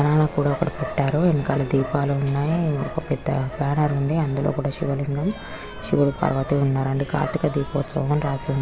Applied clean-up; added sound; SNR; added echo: none; Dog; 15 dB; none.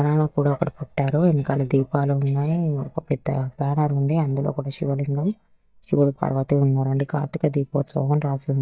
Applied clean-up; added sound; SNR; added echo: neural mask model DeepFilterNet 3.